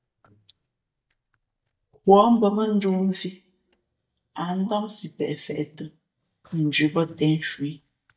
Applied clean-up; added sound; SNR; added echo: neural mask model DeepFilterNet 3.